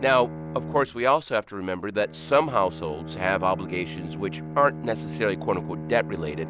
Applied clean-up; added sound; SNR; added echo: none; Bowed string instrument; 11 dB; none.